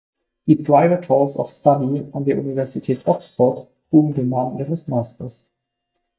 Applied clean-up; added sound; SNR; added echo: neural mask model DeepFilterNet 3.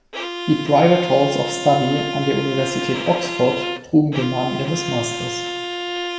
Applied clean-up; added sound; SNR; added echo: none; Bowed string instrument; 7 dB; reverberation time 1.0 s.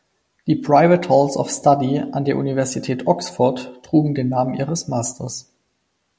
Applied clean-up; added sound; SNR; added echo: none; none; none; none.